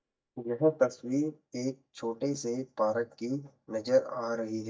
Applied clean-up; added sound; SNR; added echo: neural mask model DeepFilterNet 3.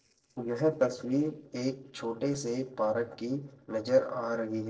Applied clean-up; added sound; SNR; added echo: neural separator model SepFormer DNS4.